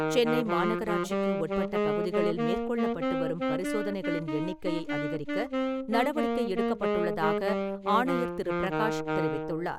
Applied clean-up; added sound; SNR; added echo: none; Wind instrument, woodwind instrument; -2 dB; none.